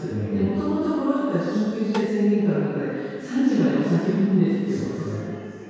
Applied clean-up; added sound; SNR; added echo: none; Tap; 14 dB; reverberation time 2.0 s.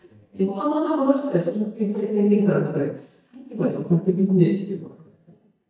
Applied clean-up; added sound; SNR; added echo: neural mask model DeepFilterNet 3.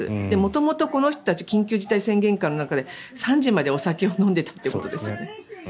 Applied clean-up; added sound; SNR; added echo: none; none; none; none.